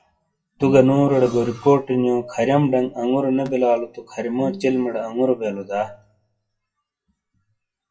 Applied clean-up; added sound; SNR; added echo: classical method WPE with log-MMSE.